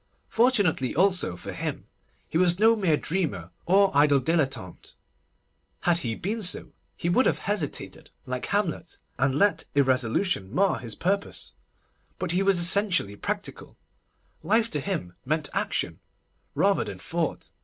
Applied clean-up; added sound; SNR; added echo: none; none; none; none.